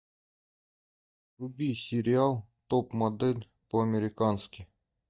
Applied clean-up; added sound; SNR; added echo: neural mask model DeepFilterNet 3.